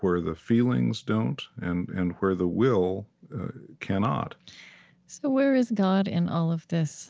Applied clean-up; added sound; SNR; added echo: none; none; none; none.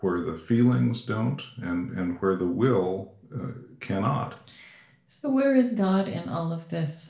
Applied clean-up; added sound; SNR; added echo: none; none; none; reverberation time 0.4 s.